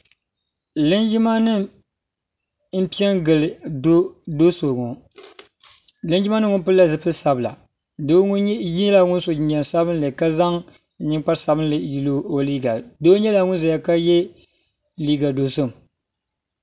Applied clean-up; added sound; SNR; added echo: none; none; none; none.